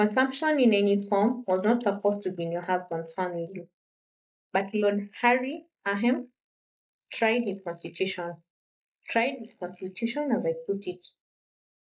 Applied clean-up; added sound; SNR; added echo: neural mask model Resemble Enhance denoiser.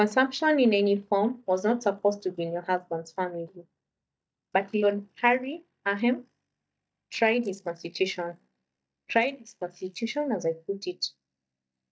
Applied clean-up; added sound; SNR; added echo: neural mask model DeepFilterNet 3.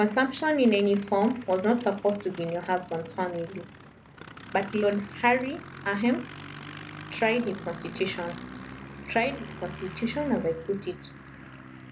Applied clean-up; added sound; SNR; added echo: none; Aircraft; 14 dB; none.